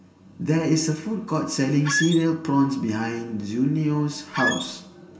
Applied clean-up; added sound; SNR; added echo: none; Squeak; 4 dB; reverberation time 0.2 s.